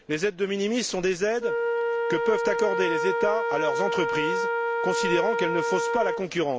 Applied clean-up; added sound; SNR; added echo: none; Wind instrument, woodwind instrument; 0 dB; none.